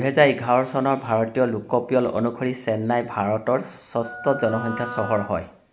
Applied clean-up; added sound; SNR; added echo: none; Wind instrument, woodwind instrument; 11 dB; none.